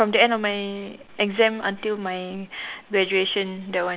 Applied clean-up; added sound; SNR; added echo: none; none; none; none.